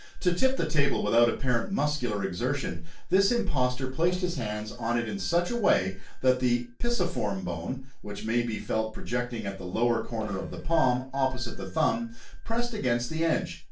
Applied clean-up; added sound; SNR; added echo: neural separator model SepFormer DNS4.